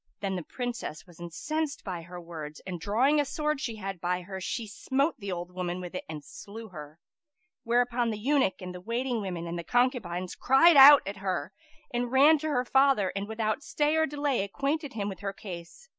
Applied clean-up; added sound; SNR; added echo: none; none; none; none.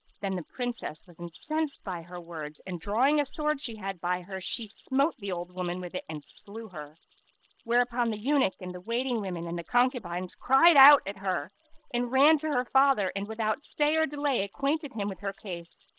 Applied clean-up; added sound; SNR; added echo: neural separator model SepFormer DNS4.